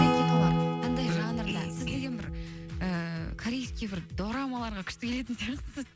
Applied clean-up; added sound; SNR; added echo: none; Acoustic guitar / Strum; -2 dB; none.